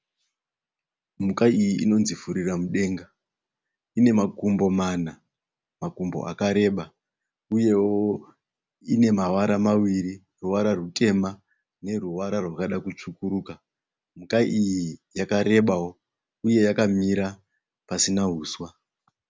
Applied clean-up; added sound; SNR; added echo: none; none; none; none.